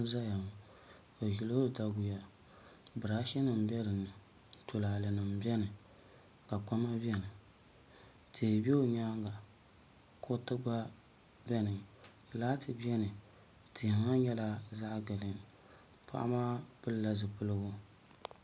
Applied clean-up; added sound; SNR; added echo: none; none; none; none.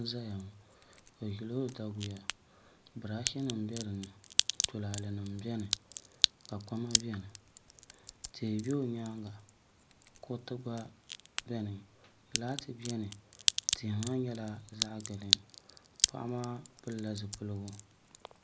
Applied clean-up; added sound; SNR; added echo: none; Crack; -1 dB; none.